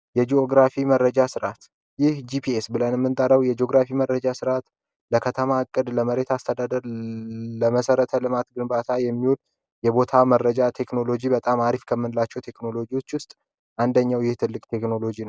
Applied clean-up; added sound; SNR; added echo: none; none; none; none.